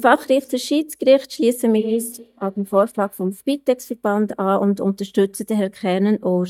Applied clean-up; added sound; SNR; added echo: neural mask model DeepFilterNet 3.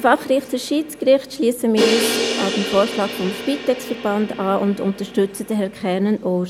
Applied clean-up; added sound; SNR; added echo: none; Crash cymbal; 7 dB; none.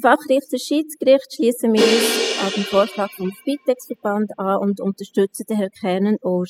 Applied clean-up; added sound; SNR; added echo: classical method spectral subtraction.